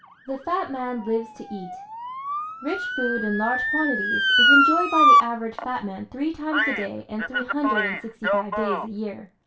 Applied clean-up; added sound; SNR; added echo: none; Motor vehicle (road) / Siren; -4 dB; reverberation time 0.3 s.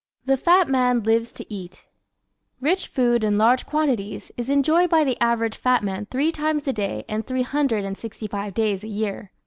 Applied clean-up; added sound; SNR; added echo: none; none; none; none.